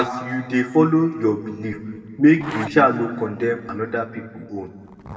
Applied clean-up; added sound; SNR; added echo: none; Zipper (clothing); 19 dB; reverberation time 1.6 s.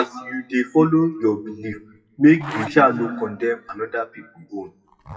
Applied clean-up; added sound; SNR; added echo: classical method WPE with log-MMSE.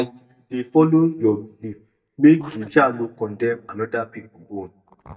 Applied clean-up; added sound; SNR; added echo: neural mask model DeepFilterNet 3.